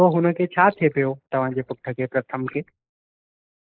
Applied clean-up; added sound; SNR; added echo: neural mask model Resemble Enhance denoiser.